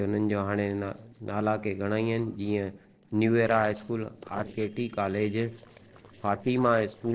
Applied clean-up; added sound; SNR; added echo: neural separator model SepFormer DNS4.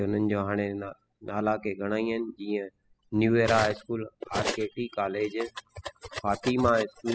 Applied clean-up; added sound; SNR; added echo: classical method spectral subtraction.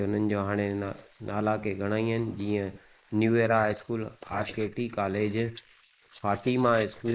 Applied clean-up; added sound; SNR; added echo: neural mask model Resemble Enhance denoiser.